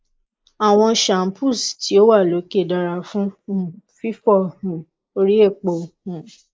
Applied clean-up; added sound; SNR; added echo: neural mask model Resemble Enhance denoiser.